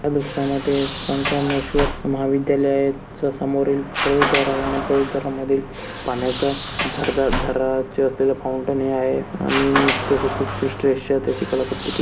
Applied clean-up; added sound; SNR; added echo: none; Sliding door; 6 dB; reverberation time 0.3 s.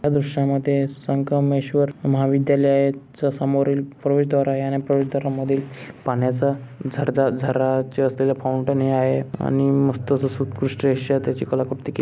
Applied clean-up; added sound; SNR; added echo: none; none; none; none.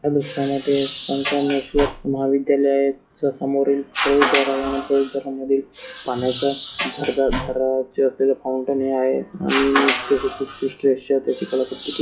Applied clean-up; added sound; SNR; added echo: classical method WPE with log-MMSE.